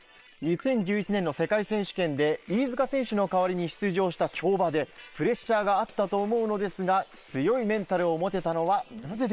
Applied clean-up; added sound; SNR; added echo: neural separator model SepFormer WHAM!.